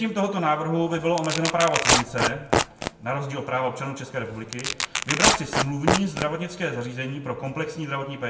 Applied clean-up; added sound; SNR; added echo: none; Tearing; -1 dB; reverberation time 0.5 s.